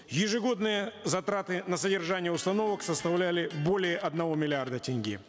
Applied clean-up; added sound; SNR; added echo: none; Electric guitar; 19 dB; none.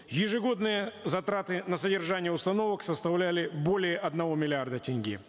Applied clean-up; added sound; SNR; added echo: none; none; none; none.